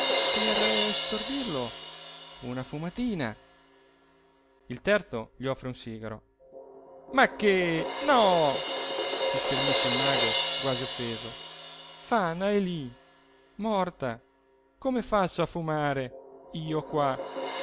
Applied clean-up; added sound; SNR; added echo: none; Crash cymbal; 2 dB; none.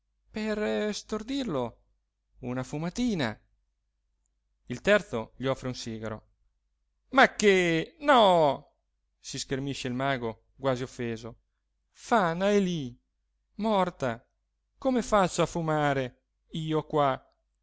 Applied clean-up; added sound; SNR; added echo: none; none; none; none.